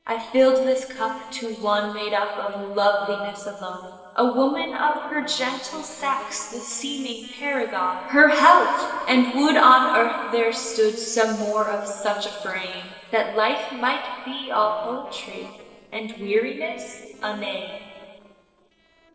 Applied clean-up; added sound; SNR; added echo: neural separator model SepFormer DNS4.